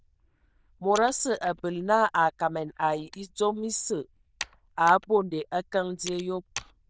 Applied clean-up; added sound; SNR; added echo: neural diffusion model UNIVERSE++.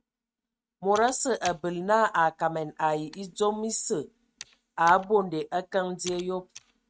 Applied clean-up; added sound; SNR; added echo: neural mask model RNNoise.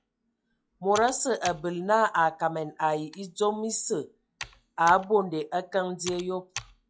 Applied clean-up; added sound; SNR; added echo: classical method log-MMSE.